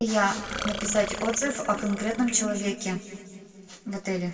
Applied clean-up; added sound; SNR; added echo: none; Burping, eructation; 11 dB; reverberation time 1.9 s.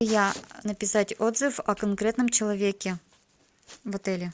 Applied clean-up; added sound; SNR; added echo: none; none; none; none.